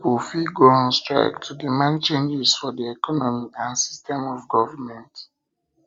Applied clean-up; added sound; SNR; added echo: none; none; none; none.